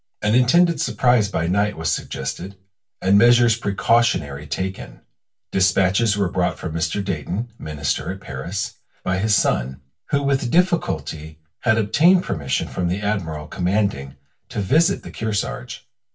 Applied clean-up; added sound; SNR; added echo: none; none; none; reverberation time 0.2 s.